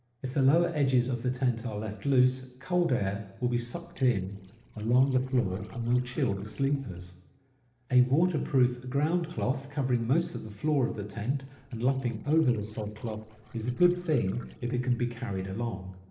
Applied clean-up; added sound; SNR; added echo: neural separator model SepFormer DNS4.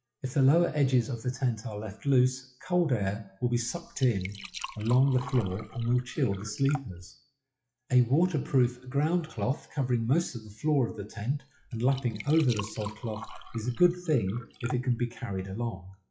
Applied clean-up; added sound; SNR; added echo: classical method WPE with log-MMSE.